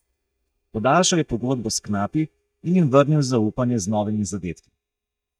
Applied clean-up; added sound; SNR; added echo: neural mask model DeepFilterNet 3.